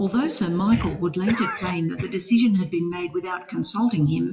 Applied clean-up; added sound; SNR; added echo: classical method WPE with log-MMSE.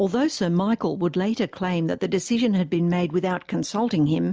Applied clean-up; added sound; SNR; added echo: none; none; none; none.